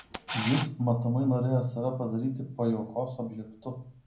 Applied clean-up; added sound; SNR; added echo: none; Camera; 12 dB; reverberation time 0.6 s.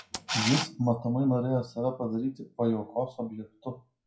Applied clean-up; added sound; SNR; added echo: classical method WPE with log-MMSE.